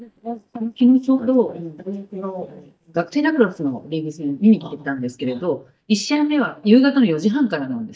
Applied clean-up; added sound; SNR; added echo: neural mask model DeepFilterNet 3.